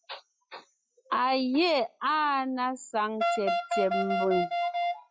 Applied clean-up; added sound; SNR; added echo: classical method log-MMSE.